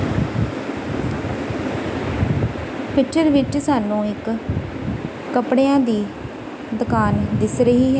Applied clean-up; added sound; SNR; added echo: none; none; none; none.